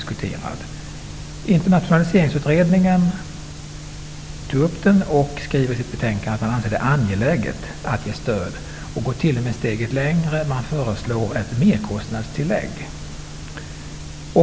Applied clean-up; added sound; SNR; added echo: none; none; none; none.